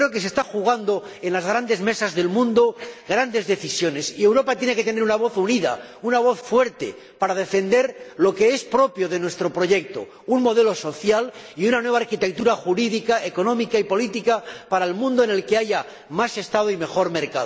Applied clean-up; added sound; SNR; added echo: none; none; none; none.